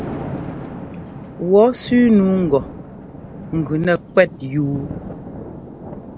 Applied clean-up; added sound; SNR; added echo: none; Thunder; 12 dB; none.